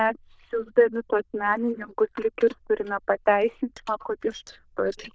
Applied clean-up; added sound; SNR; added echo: neural diffusion model UNIVERSE++.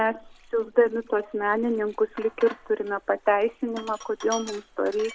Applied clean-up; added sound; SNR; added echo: none; Sink (filling or washing); 19 dB; none.